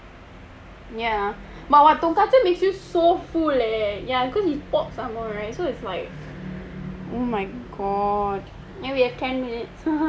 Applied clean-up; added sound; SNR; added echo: none; none; none; none.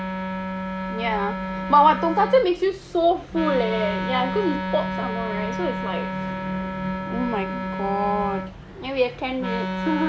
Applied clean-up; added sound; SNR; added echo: none; Wind instrument, woodwind instrument; 5 dB; none.